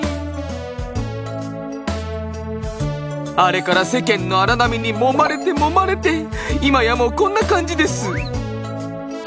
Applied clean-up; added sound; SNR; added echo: none; none; none; none.